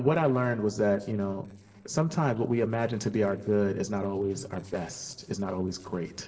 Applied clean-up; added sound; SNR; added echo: neural separator model SepFormer DNS4.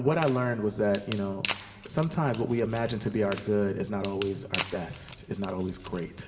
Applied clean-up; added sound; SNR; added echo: none; Wood; 8 dB; reverberation time 2.5 s.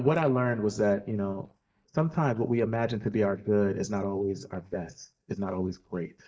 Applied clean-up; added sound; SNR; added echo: neural mask model DeepFilterNet 3.